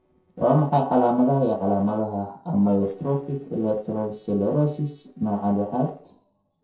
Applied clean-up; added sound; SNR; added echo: neural separator model SepFormer DNS4.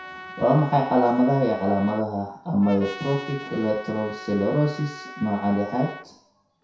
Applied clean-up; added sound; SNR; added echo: none; Trumpet; 16 dB; reverberation time 0.6 s.